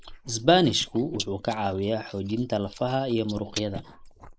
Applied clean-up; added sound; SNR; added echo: neural mask model Resemble Enhance denoiser.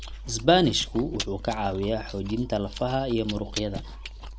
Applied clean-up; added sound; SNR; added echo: none; Chewing, mastication; 10 dB; none.